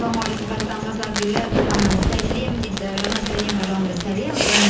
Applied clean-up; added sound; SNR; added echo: none; Fireworks; 0 dB; reverberation time 0.8 s.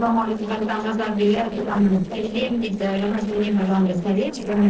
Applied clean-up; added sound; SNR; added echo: neural separator model SepFormer DNS4.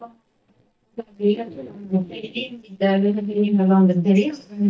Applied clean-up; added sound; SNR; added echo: neural mask model DeepFilterNet 3.